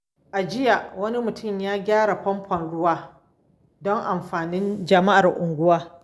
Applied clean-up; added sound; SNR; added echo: none; none; none; none.